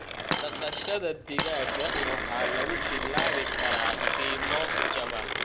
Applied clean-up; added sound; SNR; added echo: none; Mechanisms + Coin (dropping); -5 dB; none.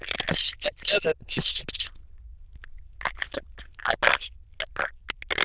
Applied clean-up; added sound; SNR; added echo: neural diffusion model UNIVERSE++.